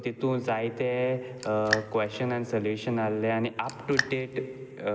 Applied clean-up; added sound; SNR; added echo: none; Raindrop; 7 dB; none.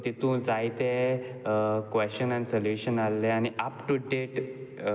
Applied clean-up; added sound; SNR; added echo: none; none; none; none.